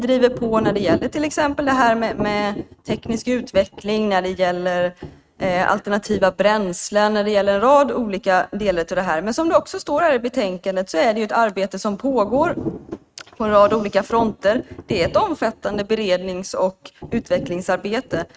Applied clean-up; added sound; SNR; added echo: neural mask model RNNoise.